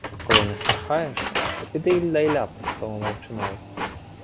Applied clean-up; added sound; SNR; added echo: none; Printer; 1 dB; none.